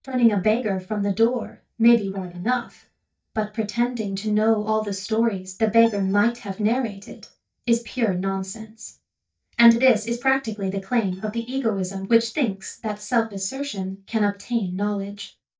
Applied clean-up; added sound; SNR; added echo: neural mask model DeepFilterNet 3.